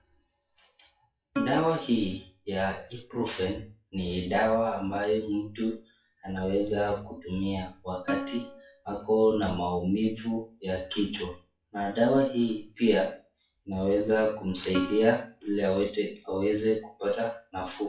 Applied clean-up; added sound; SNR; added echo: classical method WPE with log-MMSE.